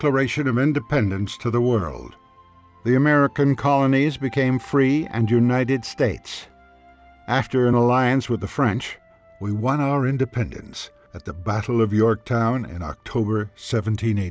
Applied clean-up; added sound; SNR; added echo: none; none; none; none.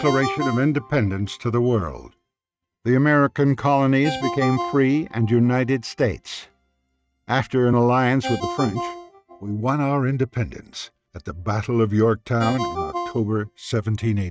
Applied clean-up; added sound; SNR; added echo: neural mask model RNNoise.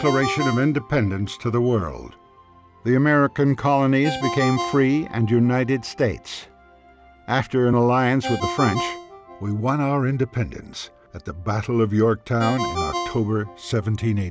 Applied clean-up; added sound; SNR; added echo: none; Ringtone; 11 dB; none.